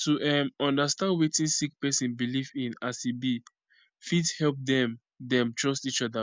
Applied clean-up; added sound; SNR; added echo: none; none; none; none.